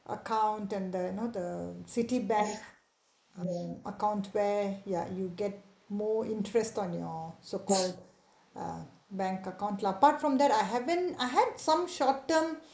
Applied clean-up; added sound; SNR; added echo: neural mask model Resemble Enhance denoiser.